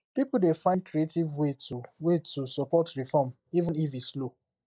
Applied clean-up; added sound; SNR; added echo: neural mask model DeepFilterNet 3.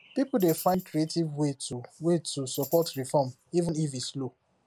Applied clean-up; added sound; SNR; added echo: none; Tambourine; 18 dB; none.